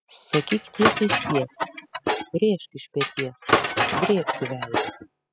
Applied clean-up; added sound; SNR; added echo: classical method spectral subtraction.